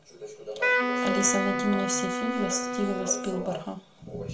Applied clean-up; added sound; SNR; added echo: none; Wind instrument, woodwind instrument; -1 dB; reverberation time 0.2 s.